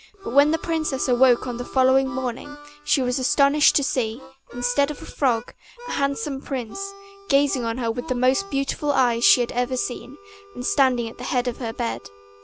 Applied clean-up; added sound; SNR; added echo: none; Harmonica; 18 dB; none.